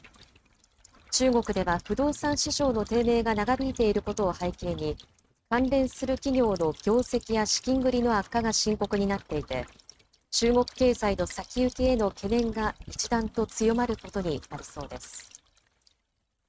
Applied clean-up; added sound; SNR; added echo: neural mask model RNNoise.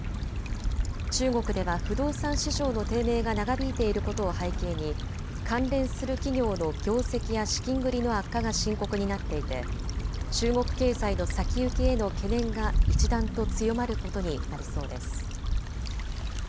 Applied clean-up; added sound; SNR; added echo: none; Stream / Trickle, dribble / Traffic noise, roadway noise; -1 dB; none.